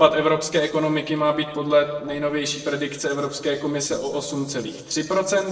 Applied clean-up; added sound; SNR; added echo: neural separator model SepFormer DNS4.